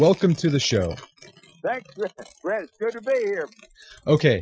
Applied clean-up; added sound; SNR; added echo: classical method Wiener filter.